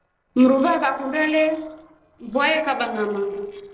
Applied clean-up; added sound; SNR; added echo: neural separator model SepFormer DNS4.